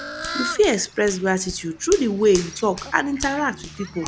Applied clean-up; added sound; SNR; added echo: none; Fowl + Hands; 12 dB; none.